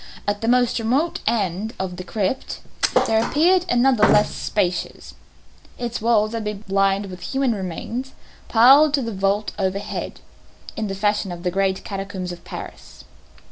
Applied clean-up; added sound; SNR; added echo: none; Thump, thud; 2 dB; none.